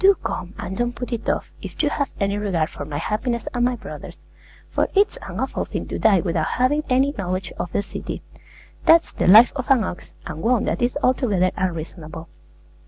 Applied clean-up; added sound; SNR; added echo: none; none; none; none.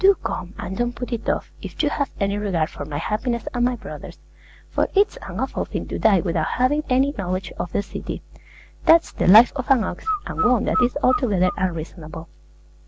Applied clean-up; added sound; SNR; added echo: none; Bird; 6 dB; none.